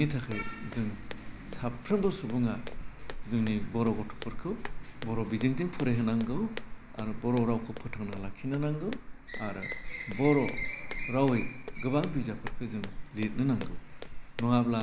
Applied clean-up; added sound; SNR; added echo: none; Walk, footsteps; 6 dB; none.